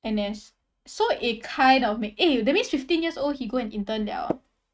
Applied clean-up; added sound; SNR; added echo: neural mask model RNNoise.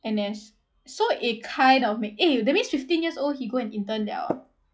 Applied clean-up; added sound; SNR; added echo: classical method log-MMSE.